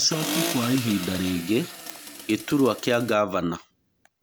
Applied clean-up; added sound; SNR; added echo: none; Accelerating, revving, vroom; 8 dB; none.